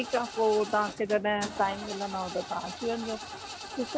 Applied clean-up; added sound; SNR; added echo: none; Engine starting / Car; 10 dB; none.